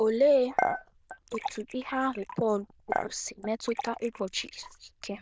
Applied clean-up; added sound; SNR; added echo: neural diffusion model UNIVERSE++.